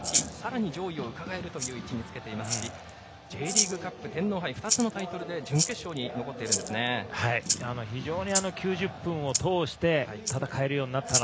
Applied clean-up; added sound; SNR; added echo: none; Rattle (instrument); 3 dB; none.